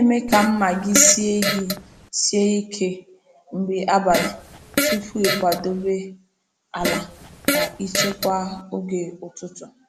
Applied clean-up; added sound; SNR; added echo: none; Fart; 3 dB; none.